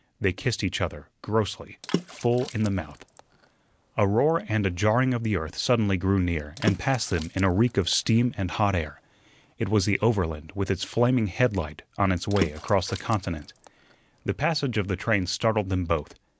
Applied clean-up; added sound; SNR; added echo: none; Water / Splash, splatter; 12 dB; none.